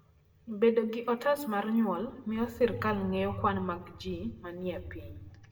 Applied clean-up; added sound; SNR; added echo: none; none; none; reverberation time 0.7 s.